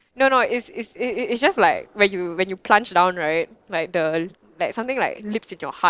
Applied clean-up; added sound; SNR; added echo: neural separator model SepFormer DNS4.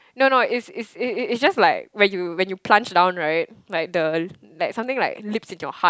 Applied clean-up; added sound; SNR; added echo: none; none; none; none.